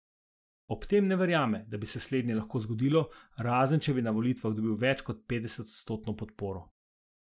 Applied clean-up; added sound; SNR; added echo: none; none; none; none.